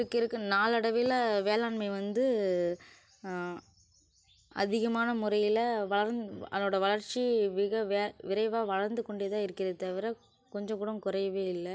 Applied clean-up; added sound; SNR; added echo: none; none; none; none.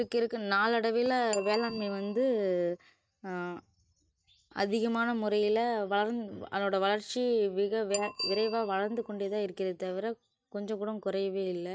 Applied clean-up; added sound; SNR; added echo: neural mask model RNNoise.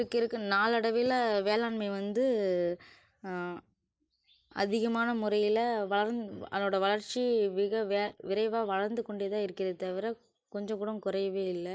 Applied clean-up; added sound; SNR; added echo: neural mask model Resemble Enhance denoiser.